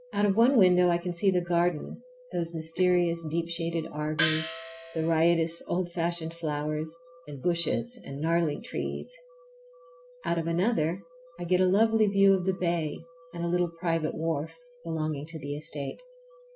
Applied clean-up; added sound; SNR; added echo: none; Gong; 4 dB; none.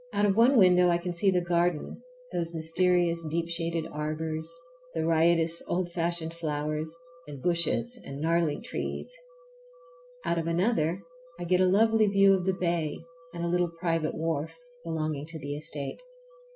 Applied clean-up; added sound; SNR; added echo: none; none; none; none.